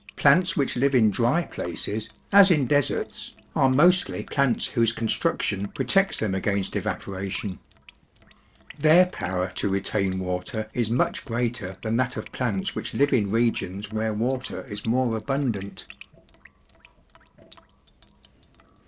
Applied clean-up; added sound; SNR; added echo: neural separator model SepFormer DNS4.